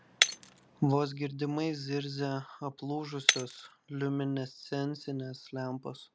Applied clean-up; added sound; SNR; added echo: none; Shatter; 3 dB; none.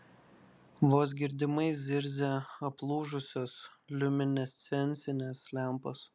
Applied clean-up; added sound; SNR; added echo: none; none; none; none.